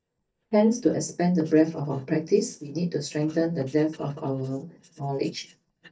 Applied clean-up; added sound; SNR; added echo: neural mask model DeepFilterNet 3.